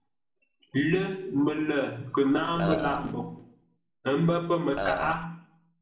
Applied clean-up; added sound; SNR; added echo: none; Burping, eructation; 3 dB; reverberation time 0.6 s.